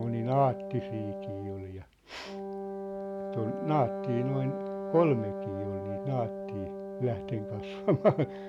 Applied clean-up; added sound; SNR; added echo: none; Wind instrument, woodwind instrument; 6 dB; none.